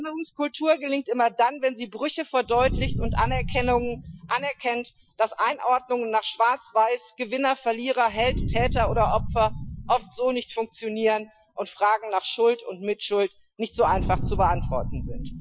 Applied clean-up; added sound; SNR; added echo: classical method Wiener filter.